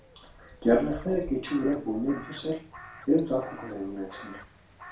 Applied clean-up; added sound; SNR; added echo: none; Crow; 16 dB; reverberation time 0.3 s.